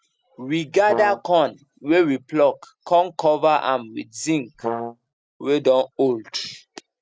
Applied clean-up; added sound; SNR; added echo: neural separator model SepFormer DNS4.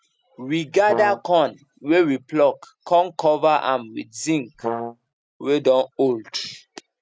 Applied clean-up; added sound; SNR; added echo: none; Brass instrument; 7 dB; none.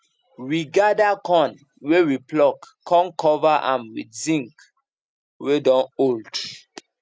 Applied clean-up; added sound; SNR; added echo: none; none; none; none.